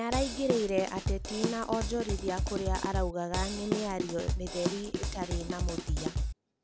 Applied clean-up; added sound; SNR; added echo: none; Drum kit; -1 dB; none.